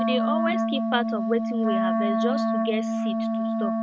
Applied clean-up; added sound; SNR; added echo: neural mask model RNNoise.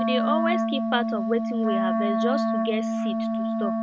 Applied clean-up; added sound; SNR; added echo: none; Wind instrument, woodwind instrument; -5 dB; none.